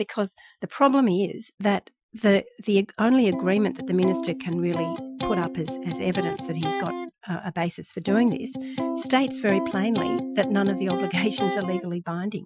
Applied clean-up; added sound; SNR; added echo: classical method Wiener filter.